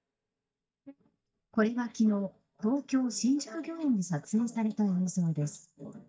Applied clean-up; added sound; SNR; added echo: neural mask model DeepFilterNet 3.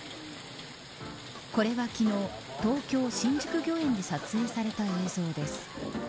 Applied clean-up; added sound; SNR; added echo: none; none; none; none.